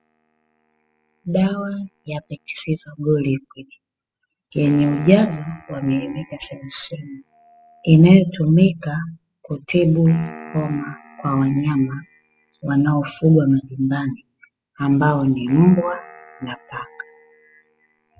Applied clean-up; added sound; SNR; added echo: classical method spectral subtraction.